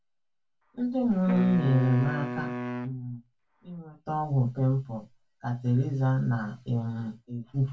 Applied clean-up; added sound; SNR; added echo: none; Wind instrument, woodwind instrument; 8 dB; reverberation time 0.1 s.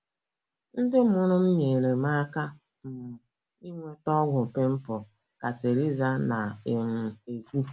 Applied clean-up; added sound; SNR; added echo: none; none; none; none.